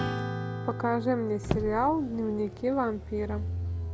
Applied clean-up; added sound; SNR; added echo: none; Acoustic guitar / Strum + Motor vehicle (road); 4 dB; none.